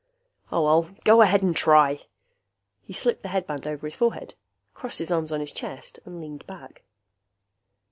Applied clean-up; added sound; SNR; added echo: none; none; none; none.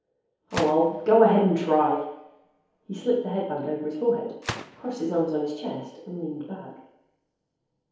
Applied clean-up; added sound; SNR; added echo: none; Gunshot, gunfire; 17 dB; reverberation time 2.2 s.